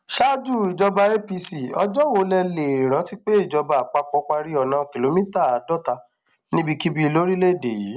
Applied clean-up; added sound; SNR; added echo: none; none; none; none.